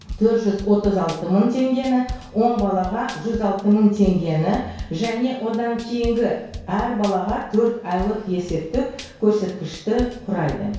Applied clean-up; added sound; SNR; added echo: none; Drum kit; 15 dB; reverberation time 0.6 s.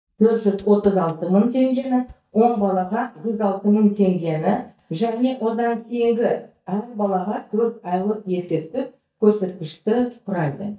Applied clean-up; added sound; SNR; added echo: neural mask model DeepFilterNet 3.